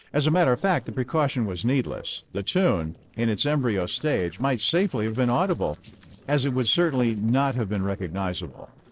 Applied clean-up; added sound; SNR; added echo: neural separator model SepFormer DNS4.